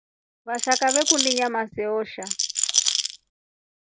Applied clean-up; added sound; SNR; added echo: none; Rattle; -3 dB; none.